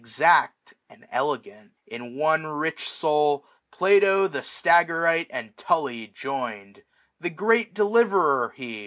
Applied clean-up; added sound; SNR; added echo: none; none; none; none.